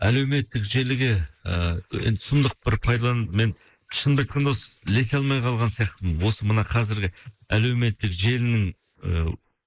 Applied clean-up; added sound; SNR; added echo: neural mask model Resemble Enhance denoiser.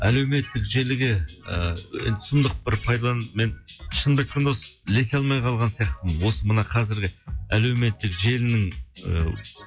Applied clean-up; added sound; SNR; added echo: classical method log-MMSE.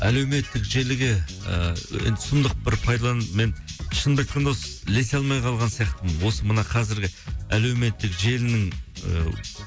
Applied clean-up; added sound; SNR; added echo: none; none; none; none.